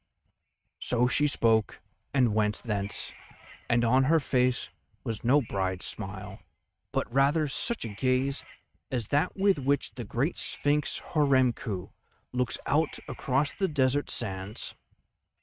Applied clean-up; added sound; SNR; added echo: neural mask model RNNoise.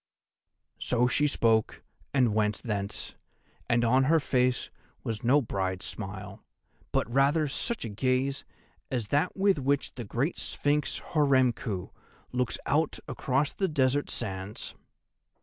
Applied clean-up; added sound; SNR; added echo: none; none; none; none.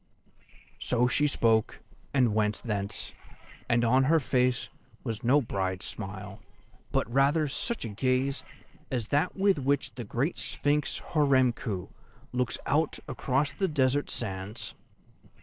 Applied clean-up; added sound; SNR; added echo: neural separator model SepFormer DNS4.